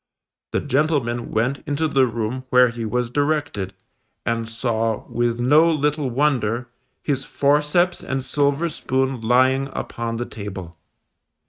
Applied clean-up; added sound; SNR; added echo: neural mask model RNNoise.